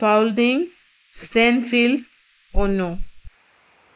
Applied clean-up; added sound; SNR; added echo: neural mask model Resemble Enhance denoiser.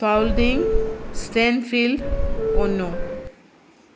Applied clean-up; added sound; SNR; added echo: none; Subway, metro, underground / Doorbell; -1 dB; none.